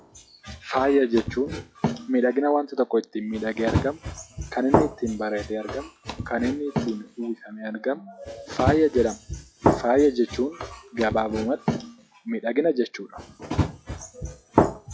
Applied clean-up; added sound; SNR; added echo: classical method log-MMSE.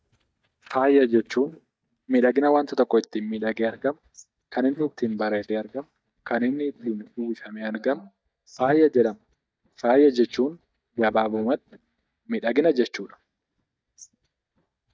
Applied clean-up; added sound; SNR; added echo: neural mask model DeepFilterNet 3.